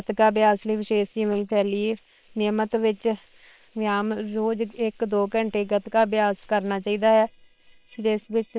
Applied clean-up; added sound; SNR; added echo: neural separator model SepFormer WHAM!.